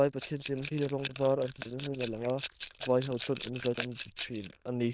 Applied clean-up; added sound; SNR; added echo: neural diffusion model UNIVERSE++.